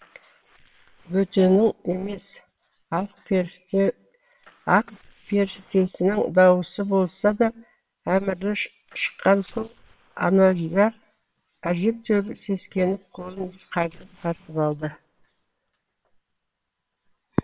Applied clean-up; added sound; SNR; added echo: neural separator model SepFormer WHAM!.